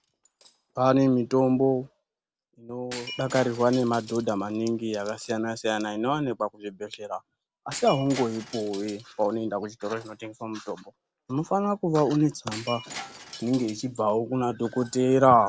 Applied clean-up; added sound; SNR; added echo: none; Shatter; 19 dB; none.